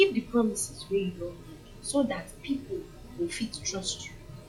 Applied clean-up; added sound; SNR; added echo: classical method log-MMSE.